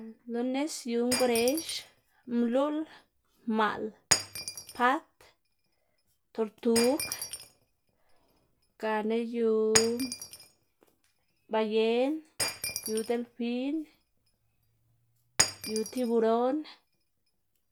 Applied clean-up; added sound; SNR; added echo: none; Shatter; 7 dB; none.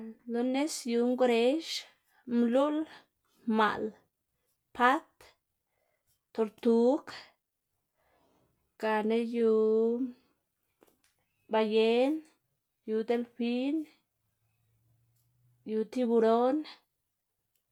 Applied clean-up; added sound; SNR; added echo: none; none; none; none.